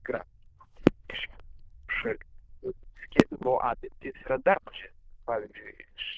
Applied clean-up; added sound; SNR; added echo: neural diffusion model UNIVERSE++.